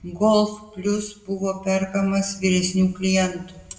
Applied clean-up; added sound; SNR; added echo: none; none; none; reverberation time 0.5 s.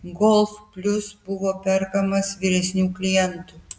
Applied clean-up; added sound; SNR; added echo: none; none; none; none.